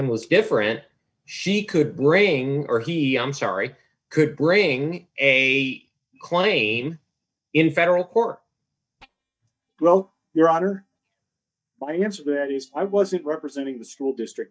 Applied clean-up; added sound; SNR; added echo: neural mask model DeepFilterNet 3.